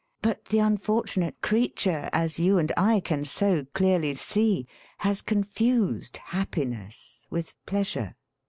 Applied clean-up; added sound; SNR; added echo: none; none; none; none.